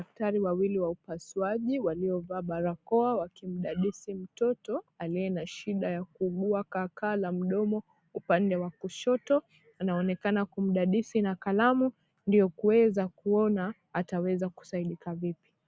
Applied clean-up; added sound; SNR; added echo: none; none; none; none.